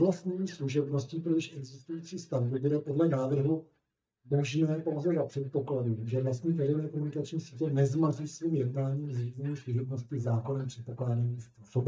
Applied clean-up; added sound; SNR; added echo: neural mask model DeepFilterNet 3.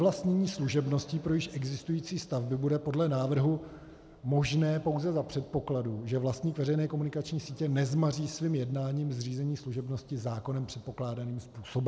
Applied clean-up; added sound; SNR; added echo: none; none; none; none.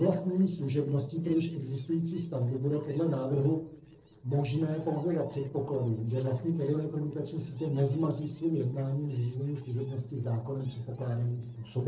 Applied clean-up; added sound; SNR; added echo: neural separator model SepFormer DNS4.